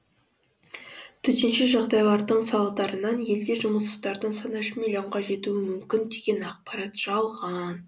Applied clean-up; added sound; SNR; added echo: none; none; none; none.